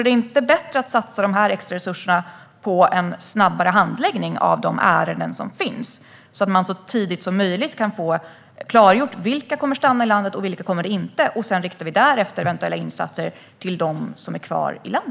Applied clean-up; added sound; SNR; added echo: none; none; none; none.